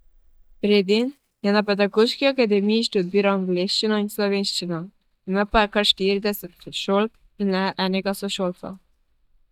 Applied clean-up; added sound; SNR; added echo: neural mask model DeepFilterNet 3.